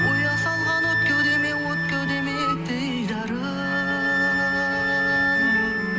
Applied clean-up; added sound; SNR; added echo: none; Wind instrument, woodwind instrument; -2 dB; none.